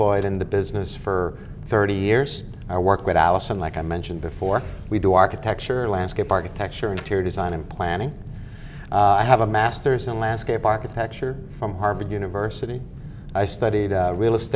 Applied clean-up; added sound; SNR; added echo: none; none; none; none.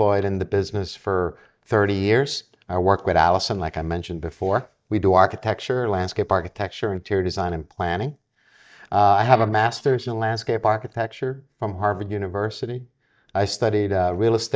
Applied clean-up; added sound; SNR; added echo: neural mask model DeepFilterNet 3.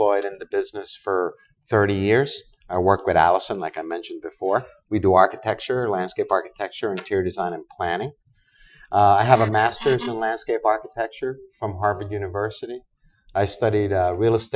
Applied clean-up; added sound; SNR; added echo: classical method Wiener filter.